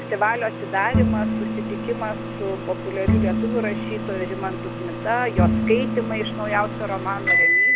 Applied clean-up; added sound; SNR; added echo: none; Bowed string instrument + Microwave oven; -3 dB; none.